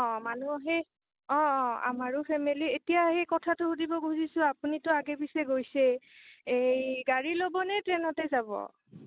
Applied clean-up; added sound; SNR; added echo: none; none; none; none.